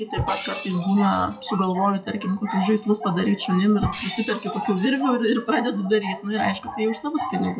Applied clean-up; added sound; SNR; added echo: classical method WPE with log-MMSE.